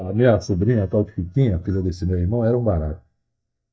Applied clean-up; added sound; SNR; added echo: neural mask model DeepFilterNet 3.